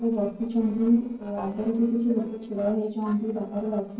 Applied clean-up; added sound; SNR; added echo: neural separator model SepFormer DNS4.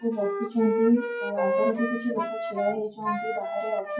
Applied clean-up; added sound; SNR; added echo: classical method WPE with log-MMSE.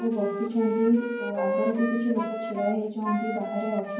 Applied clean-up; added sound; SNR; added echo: none; Wind instrument, woodwind instrument; 4 dB; reverberation time 0.9 s.